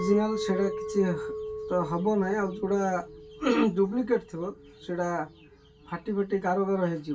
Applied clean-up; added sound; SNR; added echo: none; Chink, clink; 10 dB; reverberation time 0.2 s.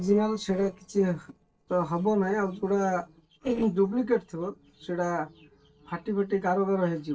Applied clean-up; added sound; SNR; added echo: neural separator model SepFormer DNS4.